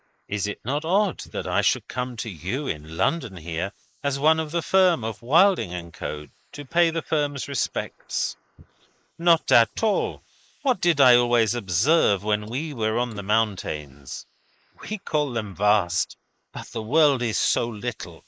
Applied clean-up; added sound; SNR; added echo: neural mask model Resemble Enhance denoiser.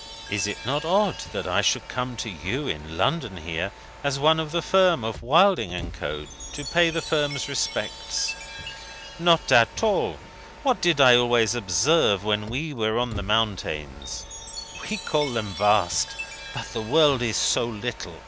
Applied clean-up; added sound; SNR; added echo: none; Chime + Mechanisms; 14 dB; none.